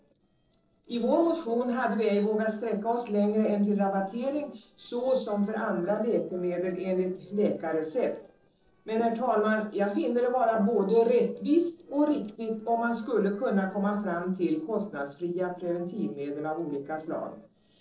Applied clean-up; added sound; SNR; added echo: neural separator model SepFormer DNS4.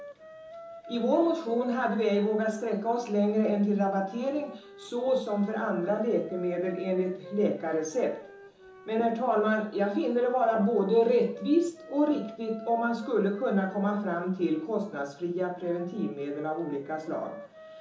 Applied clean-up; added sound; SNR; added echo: none; Wind instrument, woodwind instrument; 19 dB; reverberation time 1.2 s.